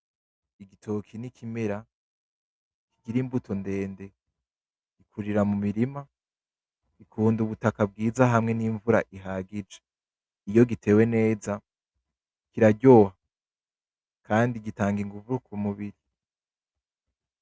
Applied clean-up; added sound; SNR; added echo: none; none; none; none.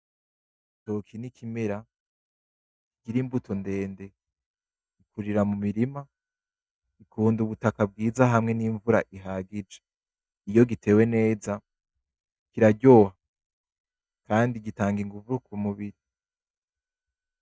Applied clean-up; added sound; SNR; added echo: neural mask model DeepFilterNet 3.